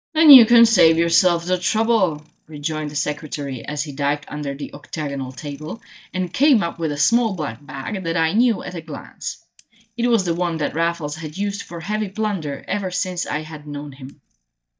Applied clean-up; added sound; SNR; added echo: neural mask model DeepFilterNet 3.